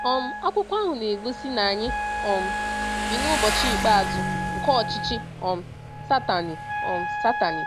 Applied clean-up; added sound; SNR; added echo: none; Wind instrument, woodwind instrument + Motorcycle; 2 dB; none.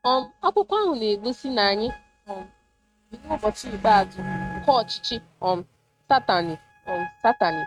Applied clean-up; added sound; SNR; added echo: neural mask model RNNoise.